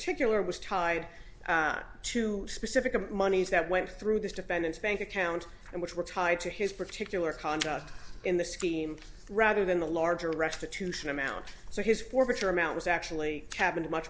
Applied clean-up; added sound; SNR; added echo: none; none; none; none.